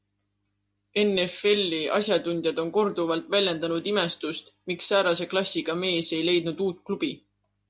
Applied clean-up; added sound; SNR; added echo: none; none; none; none.